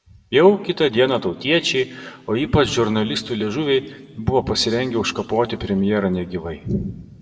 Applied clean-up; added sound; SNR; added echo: none; none; none; reverberation time 0.8 s.